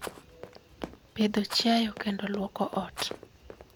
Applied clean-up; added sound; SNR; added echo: none; Rattle + Run; 13 dB; none.